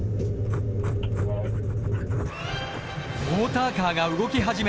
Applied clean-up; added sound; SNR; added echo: none; Writing; 9 dB; none.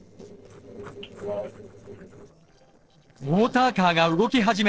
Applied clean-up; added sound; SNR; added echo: neural separator model SepFormer DNS4.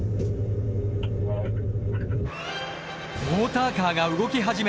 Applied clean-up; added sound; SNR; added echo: none; none; none; none.